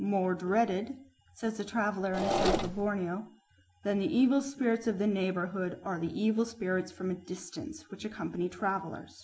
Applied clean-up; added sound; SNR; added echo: none; Engine / Mechanisms; -1 dB; none.